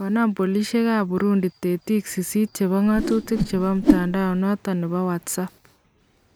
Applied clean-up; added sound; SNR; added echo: none; Whoosh, swoosh, swish; 1 dB; none.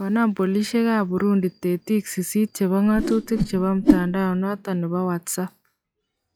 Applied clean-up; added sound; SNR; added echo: classical method log-MMSE.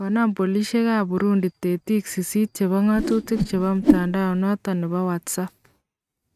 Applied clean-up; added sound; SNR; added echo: neural mask model RNNoise.